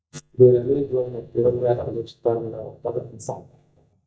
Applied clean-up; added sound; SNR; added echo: neural mask model DeepFilterNet 3.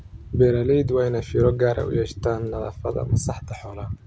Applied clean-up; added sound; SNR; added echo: none; none; none; none.